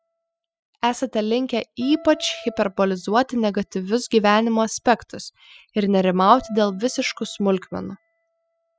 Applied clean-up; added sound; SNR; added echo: classical method spectral subtraction.